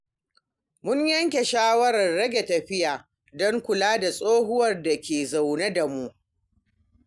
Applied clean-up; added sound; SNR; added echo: none; none; none; none.